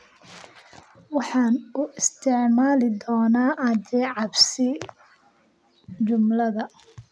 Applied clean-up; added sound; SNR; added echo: none; none; none; none.